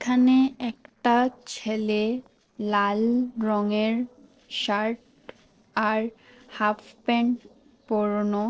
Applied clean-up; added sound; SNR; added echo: neural separator model SepFormer DNS4.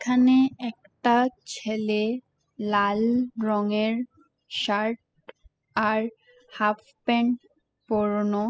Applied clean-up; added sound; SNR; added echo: classical method spectral subtraction.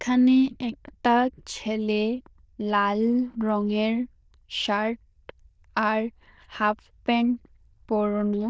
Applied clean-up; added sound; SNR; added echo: neural diffusion model UNIVERSE++.